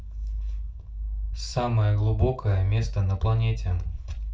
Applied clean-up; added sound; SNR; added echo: none; none; none; reverberation time 0.3 s.